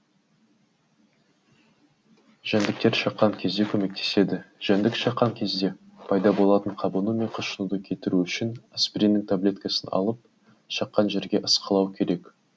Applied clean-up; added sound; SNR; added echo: none; none; none; none.